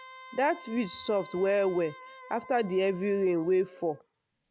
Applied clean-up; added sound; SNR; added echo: none; Wind instrument, woodwind instrument; 20 dB; none.